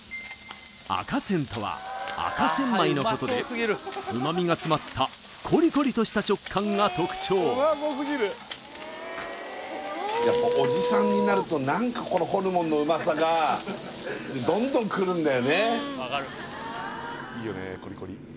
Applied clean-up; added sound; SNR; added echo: none; none; none; none.